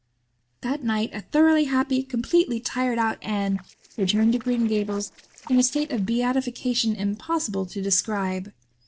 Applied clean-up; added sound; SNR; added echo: neural separator model SepFormer DNS4.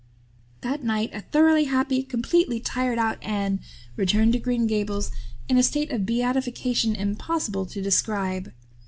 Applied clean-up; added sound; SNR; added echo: none; none; none; none.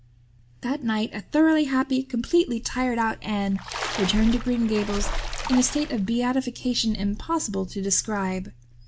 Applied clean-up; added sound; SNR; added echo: none; Splash, splatter; 11 dB; none.